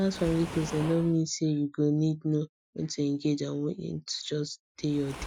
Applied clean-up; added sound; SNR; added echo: classical method Wiener filter.